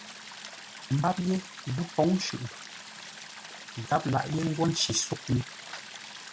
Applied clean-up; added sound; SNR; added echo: none; Stream; 13 dB; none.